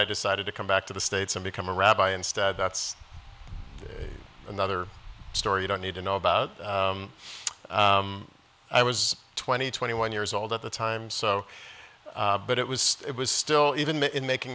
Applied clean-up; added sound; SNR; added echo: none; none; none; none.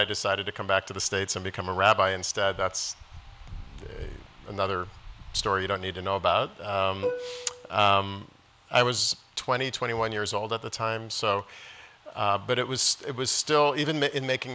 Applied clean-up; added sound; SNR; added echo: none; Plucked string instrument; 9 dB; none.